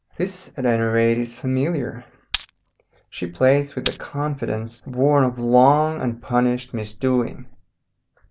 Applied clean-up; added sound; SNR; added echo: none; Glass; 5 dB; none.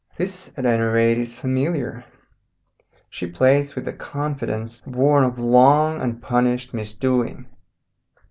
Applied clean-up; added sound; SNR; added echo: none; none; none; none.